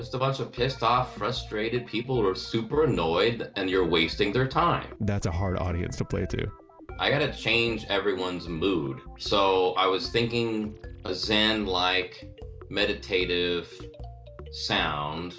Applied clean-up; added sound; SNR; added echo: none; none; none; none.